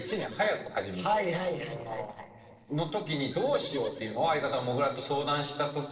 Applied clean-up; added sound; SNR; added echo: neural separator model SepFormer DNS4.